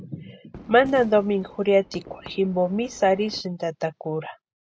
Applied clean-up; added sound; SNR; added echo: none; Fireworks; 19 dB; none.